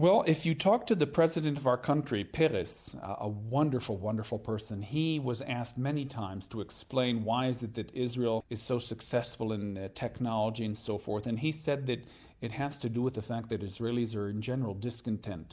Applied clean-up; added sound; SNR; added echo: none; none; none; none.